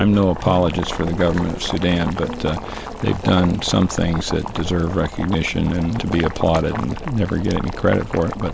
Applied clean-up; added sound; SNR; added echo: none; Boiling; 9 dB; none.